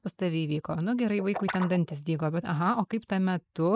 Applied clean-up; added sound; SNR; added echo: neural mask model Resemble Enhance denoiser.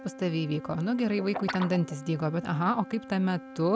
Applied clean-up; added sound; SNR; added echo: none; Wind instrument, woodwind instrument + Guitar; 13 dB; none.